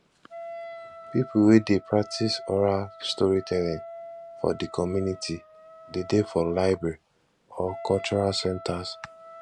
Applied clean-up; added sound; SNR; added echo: none; Wind instrument, woodwind instrument; 16 dB; none.